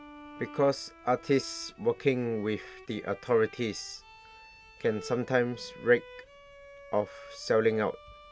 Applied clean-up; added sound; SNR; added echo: none; Bowed string instrument; 19 dB; none.